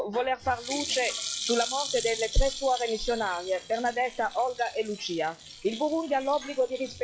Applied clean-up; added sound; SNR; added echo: classical method log-MMSE.